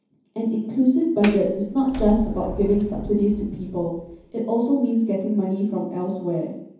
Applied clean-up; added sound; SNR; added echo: none; Sliding door; 12 dB; reverberation time 0.9 s.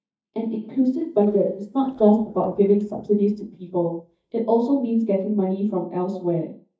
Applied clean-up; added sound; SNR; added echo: neural mask model DeepFilterNet 3.